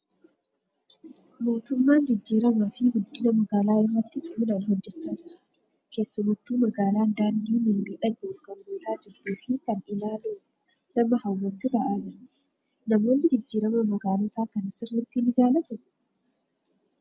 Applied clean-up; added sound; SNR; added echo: none; none; none; none.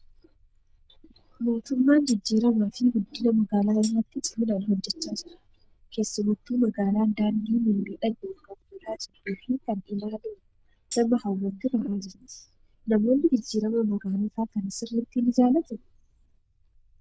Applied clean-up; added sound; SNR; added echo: neural diffusion model UNIVERSE++.